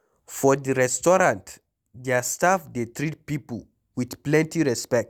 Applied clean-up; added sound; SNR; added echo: none; none; none; none.